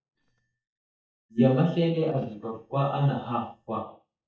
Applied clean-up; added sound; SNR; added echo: neural mask model DeepFilterNet 3.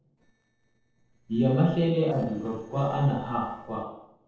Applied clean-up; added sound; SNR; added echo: neural separator model SepFormer DNS4.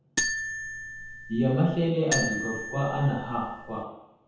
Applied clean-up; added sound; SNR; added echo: none; Marimba, xylophone; 5 dB; reverberation time 0.9 s.